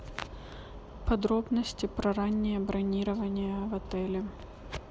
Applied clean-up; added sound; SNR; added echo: none; none; none; none.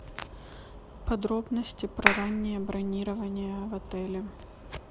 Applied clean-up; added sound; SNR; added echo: none; Clapping; -2 dB; none.